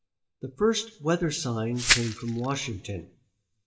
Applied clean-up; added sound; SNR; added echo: neural mask model DeepFilterNet 3.